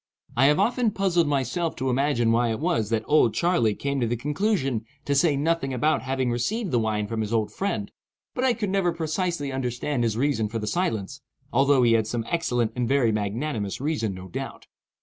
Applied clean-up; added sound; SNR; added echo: none; none; none; none.